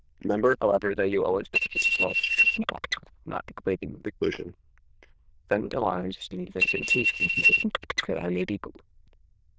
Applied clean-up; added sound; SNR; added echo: neural diffusion model UNIVERSE++.